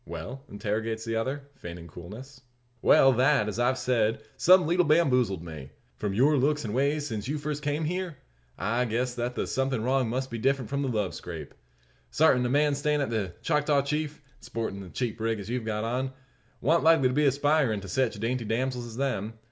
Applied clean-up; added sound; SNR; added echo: none; none; none; none.